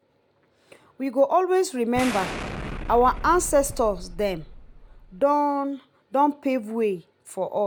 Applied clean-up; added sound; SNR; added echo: none; Explosion; 10 dB; none.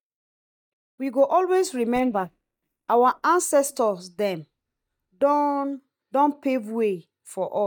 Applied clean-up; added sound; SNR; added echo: neural mask model DeepFilterNet 3.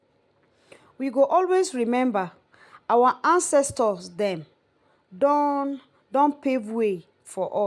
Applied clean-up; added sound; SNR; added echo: none; none; none; none.